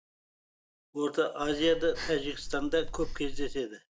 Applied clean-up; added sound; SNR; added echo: neural mask model DeepFilterNet 3.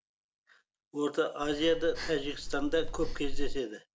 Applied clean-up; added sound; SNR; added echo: none; Breathing; 0 dB; none.